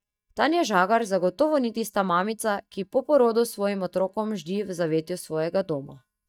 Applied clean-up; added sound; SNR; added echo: neural mask model DeepFilterNet 3.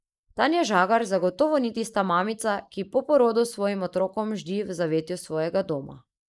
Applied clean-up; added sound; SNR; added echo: neural mask model Resemble Enhance denoiser.